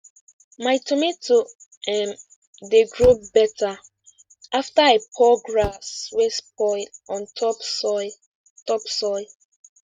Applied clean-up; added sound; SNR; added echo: neural mask model RNNoise.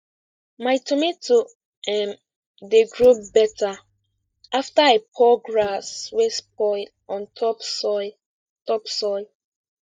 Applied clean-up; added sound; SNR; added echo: neural mask model DeepFilterNet 3.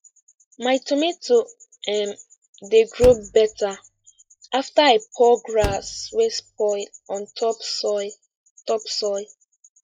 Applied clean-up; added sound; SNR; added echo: classical method log-MMSE.